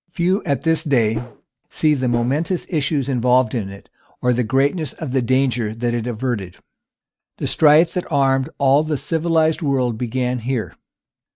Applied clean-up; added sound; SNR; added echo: neural mask model RNNoise.